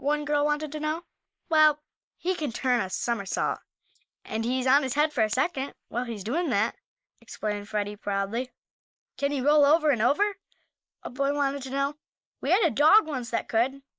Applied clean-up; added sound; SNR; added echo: neural mask model Resemble Enhance denoiser.